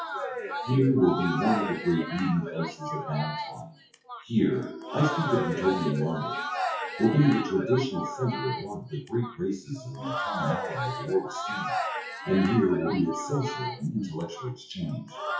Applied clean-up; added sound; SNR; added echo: classical method WPE with log-MMSE.